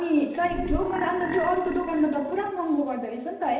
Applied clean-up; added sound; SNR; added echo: none; Burping, eructation; 7 dB; reverberation time 1.0 s.